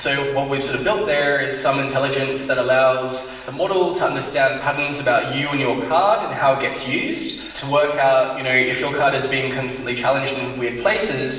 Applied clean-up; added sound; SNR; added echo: none; none; none; reverberation time 1.1 s.